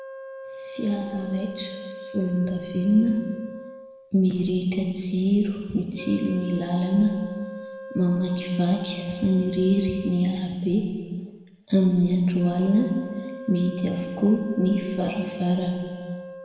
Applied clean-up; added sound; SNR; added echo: none; Wind instrument, woodwind instrument; 15 dB; reverberation time 1.5 s.